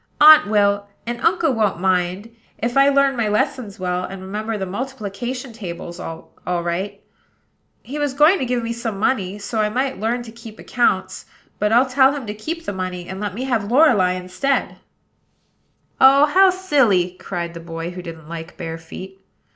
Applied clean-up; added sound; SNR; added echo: none; none; none; none.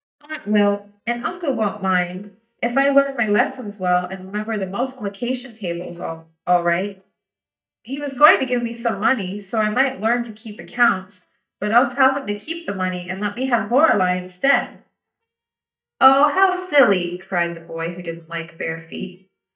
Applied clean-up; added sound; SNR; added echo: neural mask model DeepFilterNet 3.